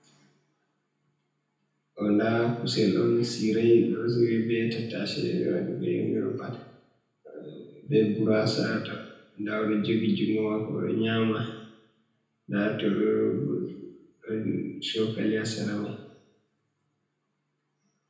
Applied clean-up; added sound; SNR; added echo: none; none; none; reverberation time 0.9 s.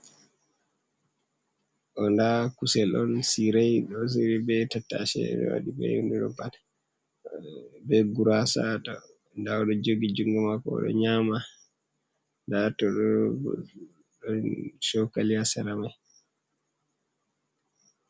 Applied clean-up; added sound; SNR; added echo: none; none; none; none.